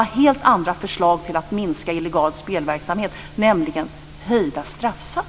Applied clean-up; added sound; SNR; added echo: none; none; none; none.